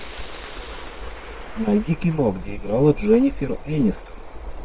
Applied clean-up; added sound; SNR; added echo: neural separator model SepFormer WHAM!.